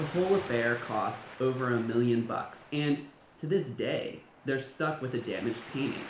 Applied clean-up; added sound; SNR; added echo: none; Waves, surf; 16 dB; reverberation time 0.5 s.